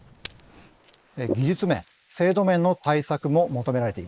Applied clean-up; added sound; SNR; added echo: neural mask model Resemble Enhance denoiser.